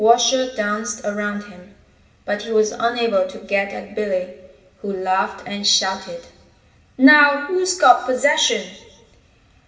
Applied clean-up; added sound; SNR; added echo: none; none; none; reverberation time 0.8 s.